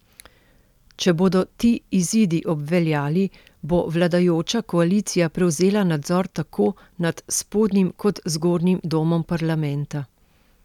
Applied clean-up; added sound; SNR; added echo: none; none; none; none.